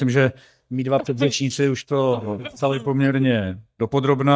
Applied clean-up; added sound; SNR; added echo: neural mask model DeepFilterNet 3.